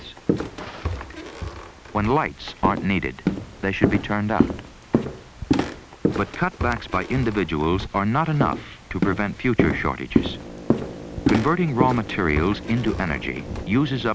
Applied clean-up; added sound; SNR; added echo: none; Walk, footsteps; 2 dB; none.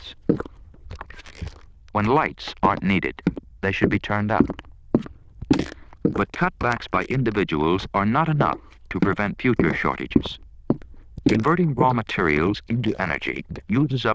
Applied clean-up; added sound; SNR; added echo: neural diffusion model UNIVERSE++.